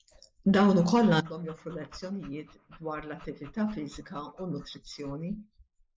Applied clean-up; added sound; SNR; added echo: neural mask model Resemble Enhance denoiser.